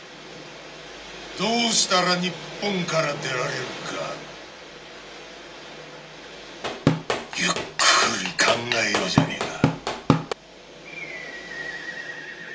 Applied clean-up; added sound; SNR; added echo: none; Drum / Drum kit; -2 dB; reverberation time 0.2 s.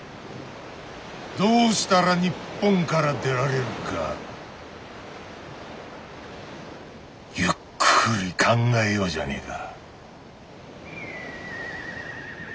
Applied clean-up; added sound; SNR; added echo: none; none; none; none.